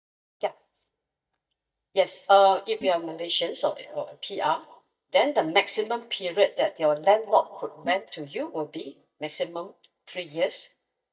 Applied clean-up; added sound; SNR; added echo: neural mask model DeepFilterNet 3.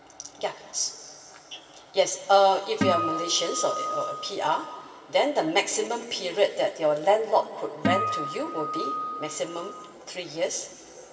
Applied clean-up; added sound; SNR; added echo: none; Acoustic guitar; 4 dB; reverberation time 2.4 s.